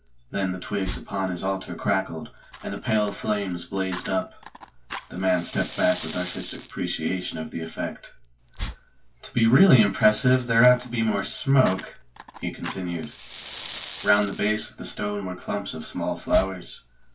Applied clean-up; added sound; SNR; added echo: none; Fire; 16 dB; reverberation time 0.1 s.